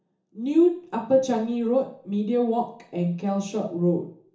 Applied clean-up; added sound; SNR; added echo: none; none; none; reverberation time 0.7 s.